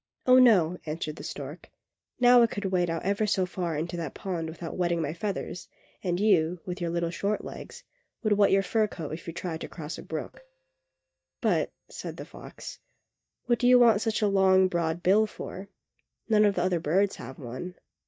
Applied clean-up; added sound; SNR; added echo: neural mask model DeepFilterNet 3.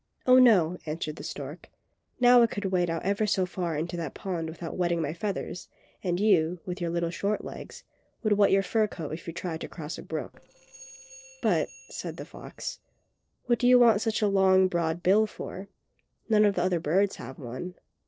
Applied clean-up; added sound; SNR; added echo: neural separator model SepFormer DNS4.